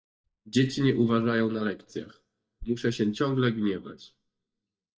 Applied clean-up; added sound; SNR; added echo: neural mask model DeepFilterNet 3.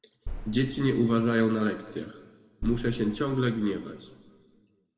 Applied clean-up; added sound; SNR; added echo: none; Boom; 13 dB; reverberation time 1.4 s.